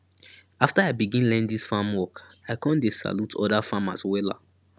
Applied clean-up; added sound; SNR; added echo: none; none; none; none.